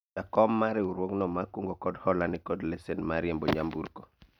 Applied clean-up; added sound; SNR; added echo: none; none; none; none.